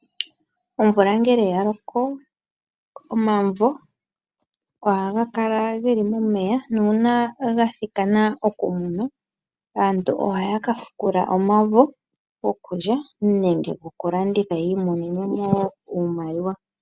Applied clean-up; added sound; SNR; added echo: none; none; none; none.